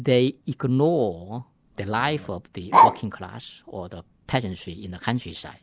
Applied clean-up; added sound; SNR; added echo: none; Bark; -4 dB; none.